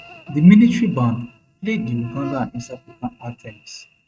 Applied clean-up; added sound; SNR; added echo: neural mask model RNNoise.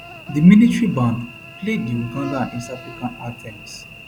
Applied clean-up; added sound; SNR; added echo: none; Cricket / Buzz; 18 dB; none.